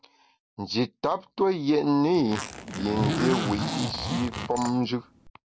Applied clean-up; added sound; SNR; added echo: none; Zipper (clothing); 5 dB; none.